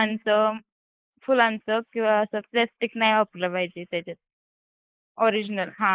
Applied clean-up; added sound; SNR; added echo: neural mask model Resemble Enhance denoiser.